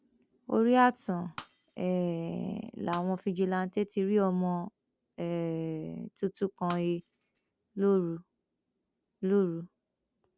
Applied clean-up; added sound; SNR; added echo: none; Shatter; 14 dB; none.